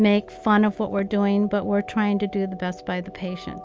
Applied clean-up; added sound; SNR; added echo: none; none; none; none.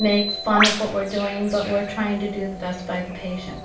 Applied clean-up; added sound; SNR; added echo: none; Bird; 5 dB; reverberation time 0.3 s.